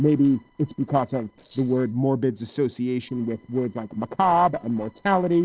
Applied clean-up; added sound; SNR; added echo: neural separator model SepFormer DNS4.